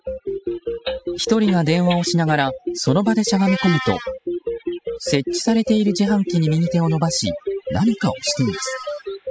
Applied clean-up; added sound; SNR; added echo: classical method spectral subtraction.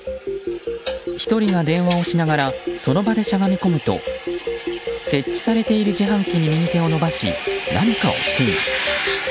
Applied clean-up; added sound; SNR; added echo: none; none; none; none.